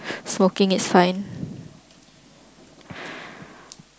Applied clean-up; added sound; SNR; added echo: none; none; none; none.